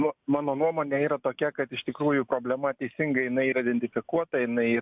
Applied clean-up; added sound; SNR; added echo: none; none; none; none.